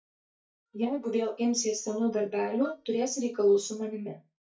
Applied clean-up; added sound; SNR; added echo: neural mask model DeepFilterNet 3.